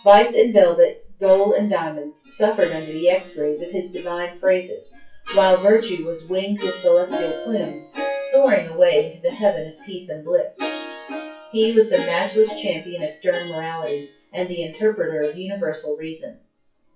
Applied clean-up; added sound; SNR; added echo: classical method WPE with log-MMSE.